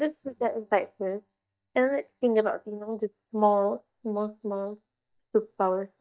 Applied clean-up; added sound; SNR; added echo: neural mask model DeepFilterNet 3.